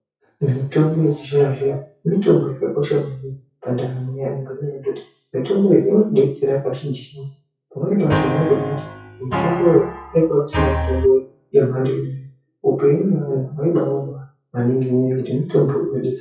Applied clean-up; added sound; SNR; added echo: classical method WPE with log-MMSE.